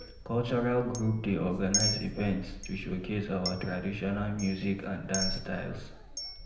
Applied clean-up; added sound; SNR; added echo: none; Chink, clink; 6 dB; reverberation time 0.8 s.